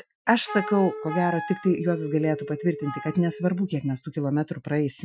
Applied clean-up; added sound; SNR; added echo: classical method Wiener filter.